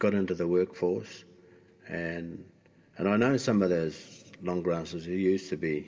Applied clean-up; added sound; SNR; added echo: none; none; none; reverberation time 1.6 s.